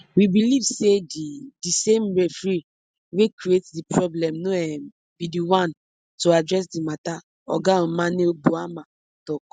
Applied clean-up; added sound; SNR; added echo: none; none; none; none.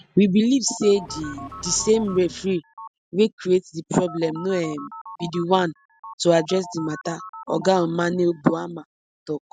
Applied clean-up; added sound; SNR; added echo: none; Telephone + Accelerating, revving, vroom; 16 dB; none.